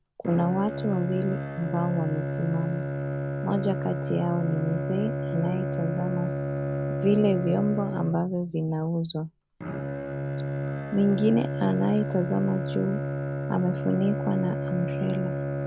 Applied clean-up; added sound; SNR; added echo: none; Bowed string instrument; 3 dB; none.